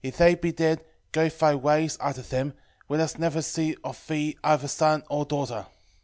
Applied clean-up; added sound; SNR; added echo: none; none; none; none.